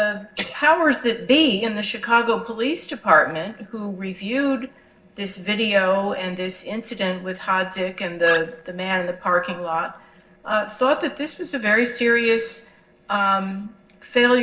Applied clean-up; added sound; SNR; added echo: neural separator model SepFormer DNS4.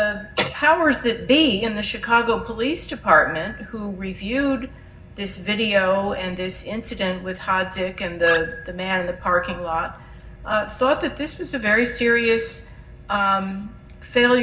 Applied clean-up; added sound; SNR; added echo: none; Animal; 13 dB; reverberation time 0.4 s.